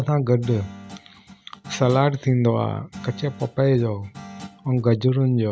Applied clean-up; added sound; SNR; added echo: none; Guitar; 19 dB; none.